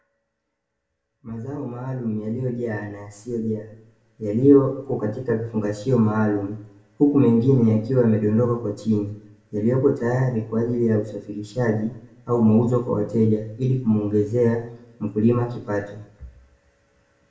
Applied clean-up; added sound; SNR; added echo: none; none; none; reverberation time 0.6 s.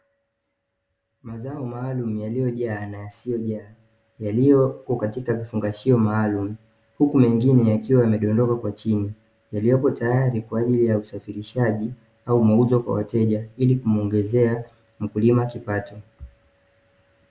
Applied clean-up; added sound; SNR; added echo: none; none; none; none.